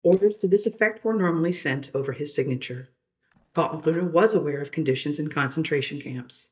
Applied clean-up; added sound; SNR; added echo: neural mask model DeepFilterNet 3.